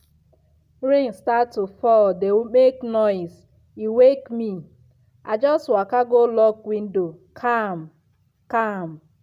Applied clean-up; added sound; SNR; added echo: none; none; none; none.